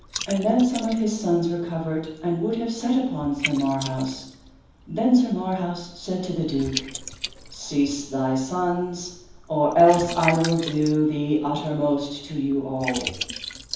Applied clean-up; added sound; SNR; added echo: none; Liquid; 13 dB; reverberation time 0.9 s.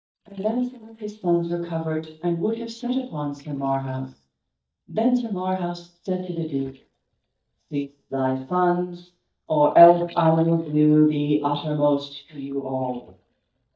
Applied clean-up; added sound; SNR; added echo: neural mask model DeepFilterNet 3.